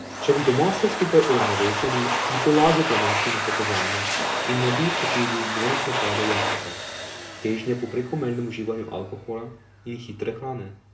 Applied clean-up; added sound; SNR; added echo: none; Domestic sounds, home sounds; 2 dB; reverberation time 0.2 s.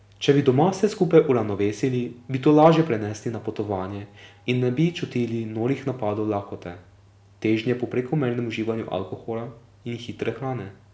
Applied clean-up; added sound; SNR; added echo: none; none; none; none.